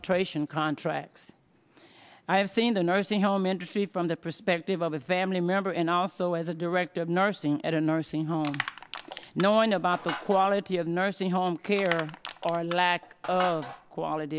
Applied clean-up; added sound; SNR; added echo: none; Crushing; 11 dB; none.